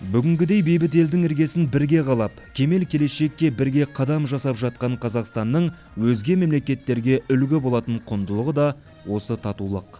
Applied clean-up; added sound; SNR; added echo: none; none; none; none.